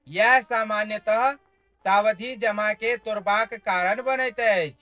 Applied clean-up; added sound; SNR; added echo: neural separator model SepFormer DNS4.